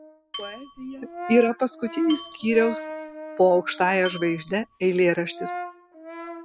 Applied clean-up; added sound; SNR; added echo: none; Brass instrument + Dishes, pots, and pans / Glass / Bell; 12 dB; none.